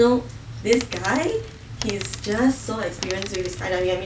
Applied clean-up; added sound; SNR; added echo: none; Coin (dropping); 13 dB; none.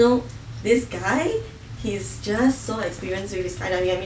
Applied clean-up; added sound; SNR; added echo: none; none; none; none.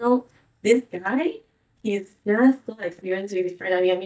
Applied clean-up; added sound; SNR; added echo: neural mask model DeepFilterNet 3.